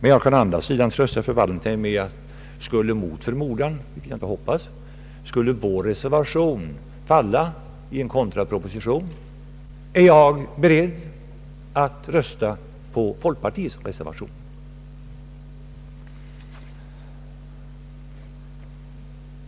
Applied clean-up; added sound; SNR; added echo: none; none; none; none.